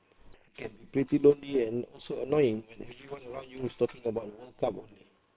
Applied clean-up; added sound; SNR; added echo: neural separator model SepFormer WHAM!.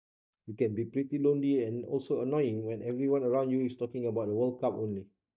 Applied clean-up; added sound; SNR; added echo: neural mask model DeepFilterNet 3.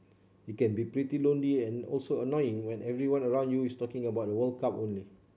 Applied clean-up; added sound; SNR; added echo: none; none; none; none.